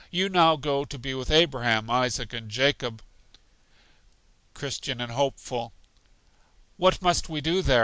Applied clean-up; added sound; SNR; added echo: none; none; none; none.